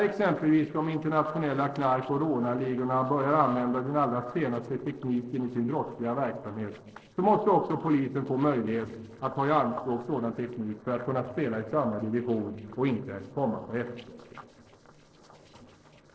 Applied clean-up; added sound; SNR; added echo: neural separator model SepFormer DNS4.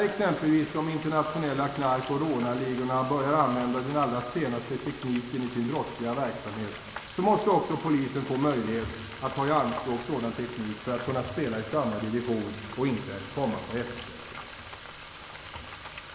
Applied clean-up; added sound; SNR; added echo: none; Frying (food); 13 dB; reverberation time 1.7 s.